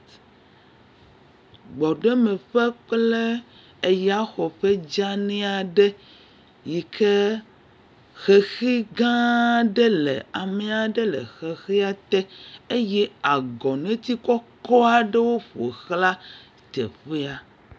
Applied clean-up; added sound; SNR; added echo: none; none; none; none.